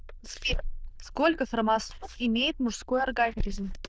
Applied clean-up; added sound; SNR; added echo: neural diffusion model UNIVERSE++.